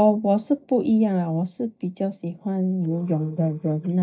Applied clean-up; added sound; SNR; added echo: neural mask model DeepFilterNet 3.